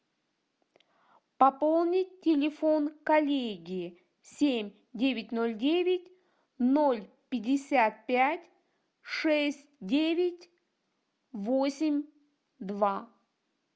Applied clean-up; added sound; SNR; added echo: none; none; none; none.